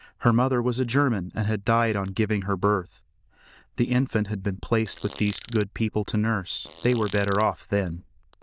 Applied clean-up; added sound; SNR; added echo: neural diffusion model UNIVERSE++.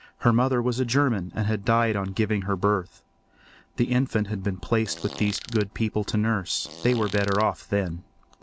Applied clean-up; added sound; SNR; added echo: none; Fart; 16 dB; none.